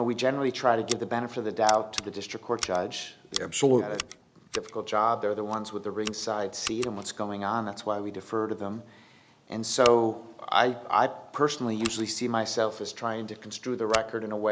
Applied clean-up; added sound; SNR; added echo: none; Scissors; 14 dB; none.